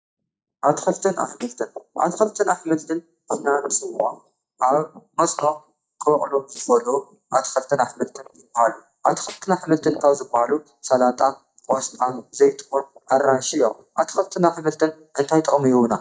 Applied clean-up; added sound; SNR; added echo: neural mask model DeepFilterNet 3.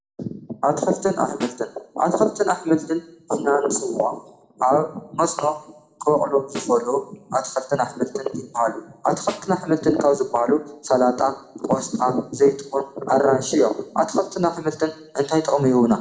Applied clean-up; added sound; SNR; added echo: none; Snare drum; 19 dB; reverberation time 0.6 s.